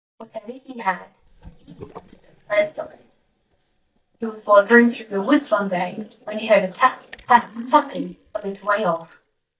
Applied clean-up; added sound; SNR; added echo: neural mask model DeepFilterNet 3.